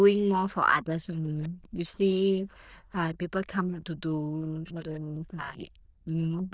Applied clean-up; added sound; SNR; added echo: neural diffusion model UNIVERSE++.